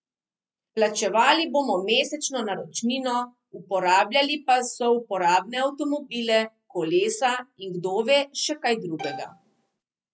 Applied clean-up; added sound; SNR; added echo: none; Bowed string instrument; 14 dB; none.